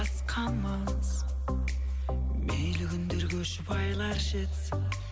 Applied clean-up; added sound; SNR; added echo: none; none; none; none.